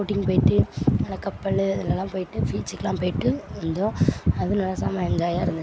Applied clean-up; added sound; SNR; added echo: none; none; none; none.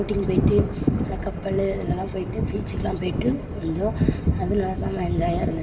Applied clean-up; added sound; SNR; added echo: none; Thunder; 7 dB; reverberation time 2.4 s.